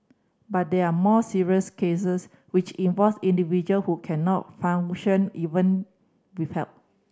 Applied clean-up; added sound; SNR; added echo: none; none; none; none.